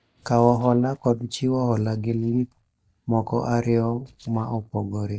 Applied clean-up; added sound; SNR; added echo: neural mask model DeepFilterNet 3.